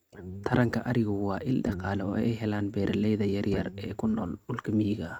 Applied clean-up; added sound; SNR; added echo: neural mask model RNNoise.